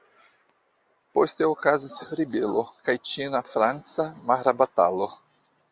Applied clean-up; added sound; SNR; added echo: none; none; none; none.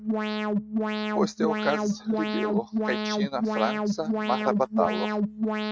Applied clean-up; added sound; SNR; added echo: neural mask model RNNoise.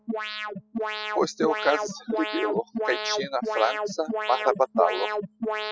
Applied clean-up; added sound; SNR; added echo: classical method spectral subtraction.